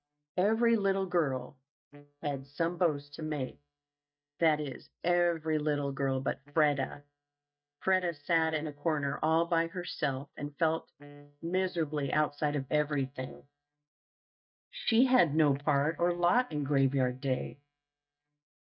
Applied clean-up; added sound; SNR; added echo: neural mask model DeepFilterNet 3.